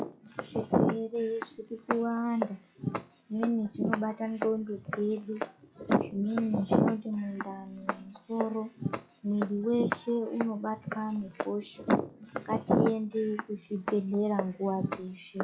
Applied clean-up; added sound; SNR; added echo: classical method log-MMSE.